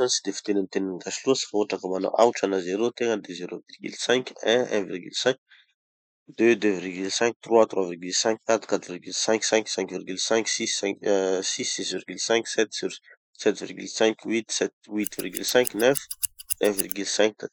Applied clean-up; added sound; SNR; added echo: classical method Wiener filter.